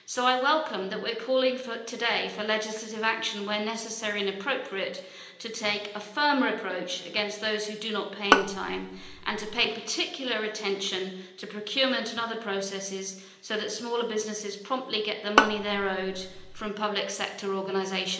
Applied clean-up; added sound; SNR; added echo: none; Bowed string instrument; -2 dB; reverberation time 0.8 s.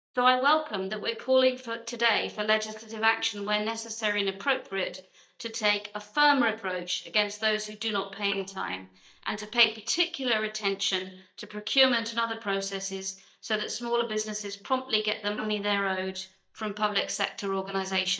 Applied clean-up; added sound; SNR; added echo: neural mask model DeepFilterNet 3.